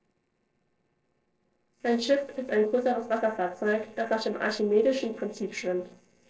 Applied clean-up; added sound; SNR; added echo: neural separator model SepFormer DNS4.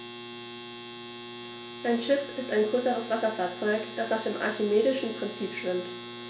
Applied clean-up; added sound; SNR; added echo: none; Domestic sounds, home sounds; 8 dB; reverberation time 0.3 s.